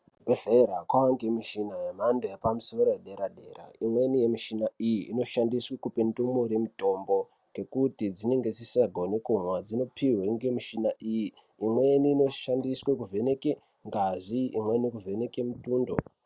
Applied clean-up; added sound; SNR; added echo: none; none; none; none.